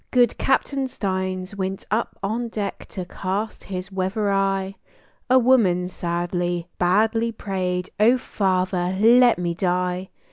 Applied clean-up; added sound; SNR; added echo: none; none; none; none.